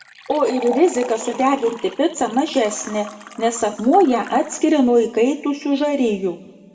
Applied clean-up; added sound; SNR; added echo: none; Liquid; 19 dB; reverberation time 1.1 s.